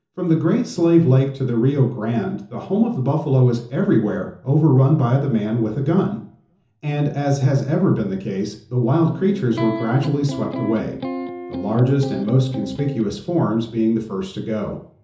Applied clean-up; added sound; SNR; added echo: none; Electric guitar; 9 dB; reverberation time 0.6 s.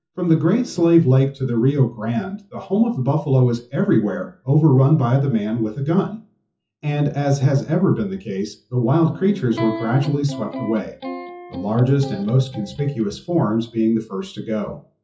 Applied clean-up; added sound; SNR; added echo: classical method WPE with log-MMSE.